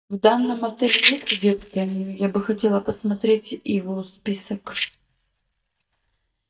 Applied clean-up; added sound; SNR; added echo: neural mask model DeepFilterNet 3.